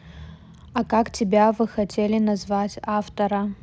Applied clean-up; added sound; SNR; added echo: none; none; none; none.